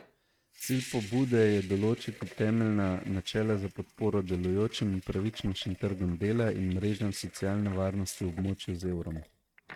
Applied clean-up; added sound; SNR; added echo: neural mask model RNNoise.